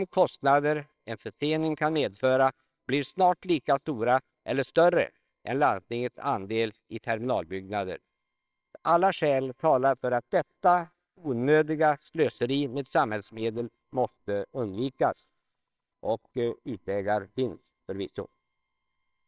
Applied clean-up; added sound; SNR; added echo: neural separator model SepFormer WHAMR!.